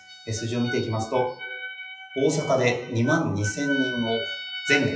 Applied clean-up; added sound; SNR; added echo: classical method WPE with log-MMSE.